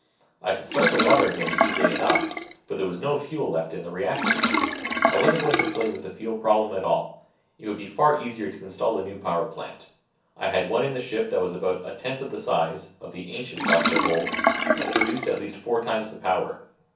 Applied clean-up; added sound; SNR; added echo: none; Sink (filling or washing); -1 dB; reverberation time 0.6 s.